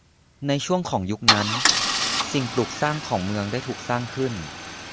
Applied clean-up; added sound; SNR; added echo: none; Idling / Engine starting / Car; 0 dB; none.